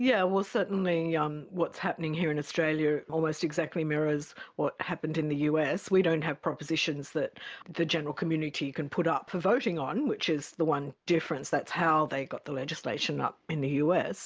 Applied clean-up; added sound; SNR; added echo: none; none; none; none.